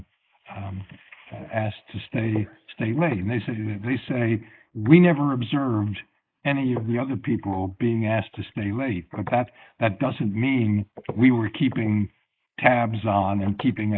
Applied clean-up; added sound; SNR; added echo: neural mask model Resemble Enhance denoiser.